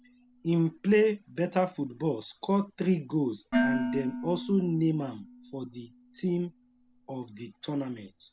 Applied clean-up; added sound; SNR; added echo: none; Dishes, pots, and pans; 8 dB; none.